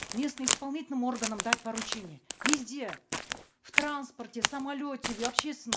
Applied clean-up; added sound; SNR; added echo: none; Crack; -1 dB; reverberation time 0.3 s.